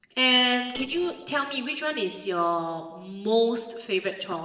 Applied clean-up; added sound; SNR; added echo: neural separator model SepFormer DNS4.